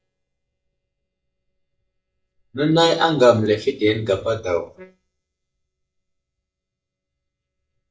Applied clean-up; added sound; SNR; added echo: neural mask model DeepFilterNet 3.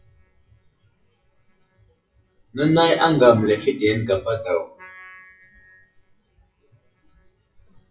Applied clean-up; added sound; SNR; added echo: classical method WPE with log-MMSE.